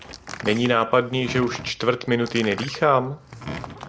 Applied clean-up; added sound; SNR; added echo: none; Door; 14 dB; none.